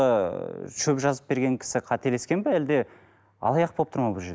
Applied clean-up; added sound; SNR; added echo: none; none; none; none.